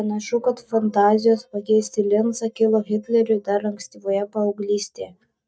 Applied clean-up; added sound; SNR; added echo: neural mask model DeepFilterNet 3.